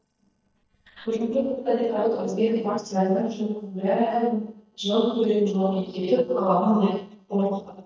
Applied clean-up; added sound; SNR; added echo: neural mask model DeepFilterNet 3.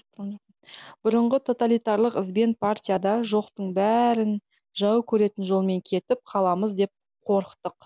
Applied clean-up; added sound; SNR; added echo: none; none; none; none.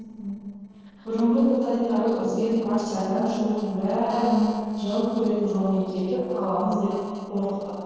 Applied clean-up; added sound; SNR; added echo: neural separator model SepFormer DNS4.